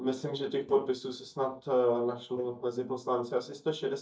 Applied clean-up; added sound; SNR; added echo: neural mask model DeepFilterNet 3.